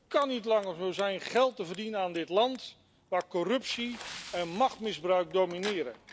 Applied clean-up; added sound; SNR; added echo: none; Water / Splash, splatter + Scissors; 19 dB; none.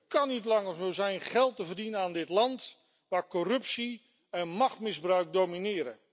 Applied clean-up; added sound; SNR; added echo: none; none; none; none.